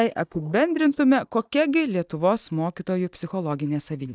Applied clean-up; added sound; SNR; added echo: neural mask model DeepFilterNet 3.